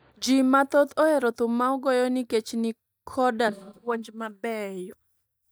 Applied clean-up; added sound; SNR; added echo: neural mask model DeepFilterNet 3.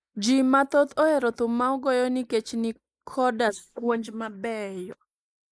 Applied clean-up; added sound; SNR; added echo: neural mask model Resemble Enhance denoiser.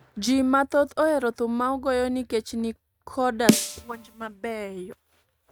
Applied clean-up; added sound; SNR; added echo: neural mask model RNNoise.